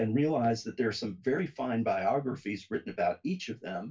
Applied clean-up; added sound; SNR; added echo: none; none; none; reverberation time 0.2 s.